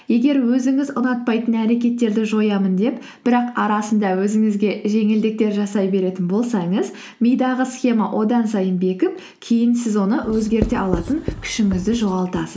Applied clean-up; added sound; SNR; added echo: none; Writing; 10 dB; none.